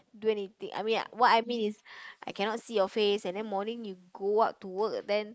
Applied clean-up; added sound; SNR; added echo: neural mask model Resemble Enhance denoiser.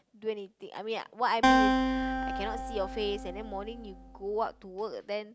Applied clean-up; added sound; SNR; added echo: none; Acoustic guitar; -5 dB; none.